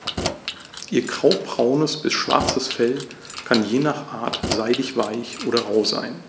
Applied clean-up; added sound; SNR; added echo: none; Keys jangling; 9 dB; none.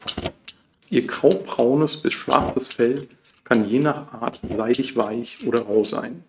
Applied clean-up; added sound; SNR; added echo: neural mask model RNNoise.